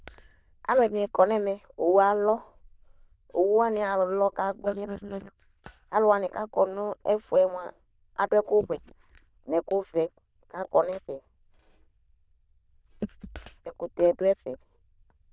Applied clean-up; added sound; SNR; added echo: neural diffusion model UNIVERSE++.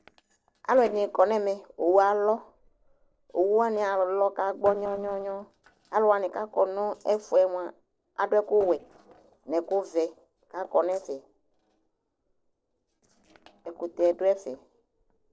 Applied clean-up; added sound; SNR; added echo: neural separator model SepFormer DNS4.